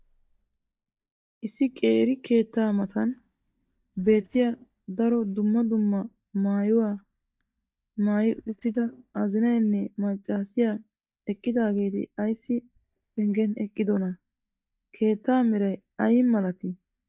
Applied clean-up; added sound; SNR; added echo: neural mask model DeepFilterNet 3.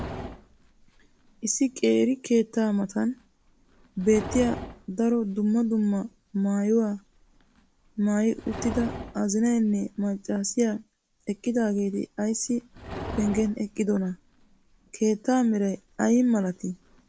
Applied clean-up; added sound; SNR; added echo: none; Livestock, farm animals, working animals; 16 dB; none.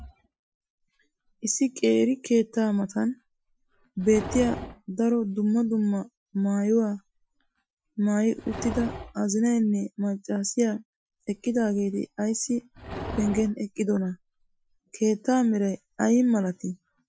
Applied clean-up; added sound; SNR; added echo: classical method Wiener filter.